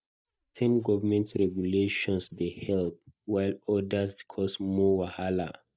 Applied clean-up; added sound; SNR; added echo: neural mask model DeepFilterNet 3.